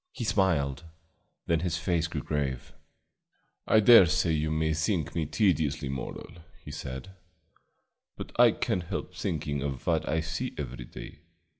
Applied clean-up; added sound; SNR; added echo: none; none; none; none.